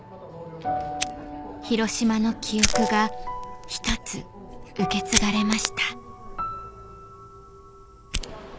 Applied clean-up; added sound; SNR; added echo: none; Fire; 5 dB; none.